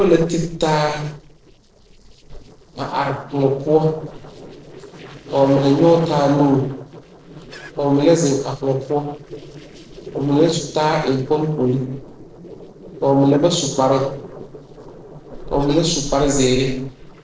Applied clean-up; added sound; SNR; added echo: neural separator model SepFormer DNS4.